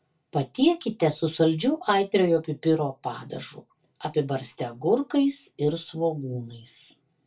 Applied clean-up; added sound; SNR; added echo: none; none; none; reverberation time 0.1 s.